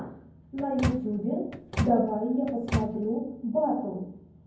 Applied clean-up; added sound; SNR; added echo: none; Microwave oven; 5 dB; reverberation time 0.9 s.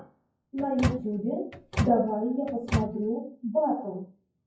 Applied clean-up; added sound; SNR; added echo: classical method WPE with log-MMSE.